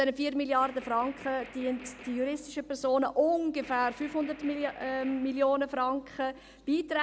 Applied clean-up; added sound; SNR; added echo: none; Gunshot, gunfire; 20 dB; none.